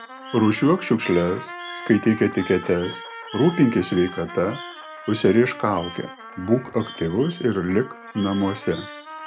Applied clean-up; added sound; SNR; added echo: none; Bird + Trumpet; 14 dB; none.